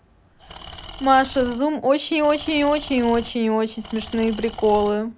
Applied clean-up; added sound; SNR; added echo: none; Engine / Tools; 17 dB; none.